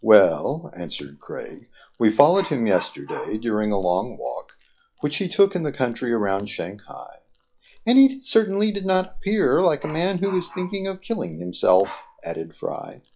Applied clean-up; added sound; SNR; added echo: classical method log-MMSE.